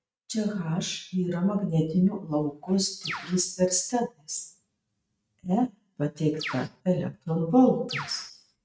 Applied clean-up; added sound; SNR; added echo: neural mask model RNNoise.